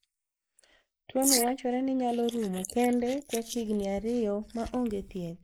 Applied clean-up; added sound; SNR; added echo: neural mask model Resemble Enhance denoiser.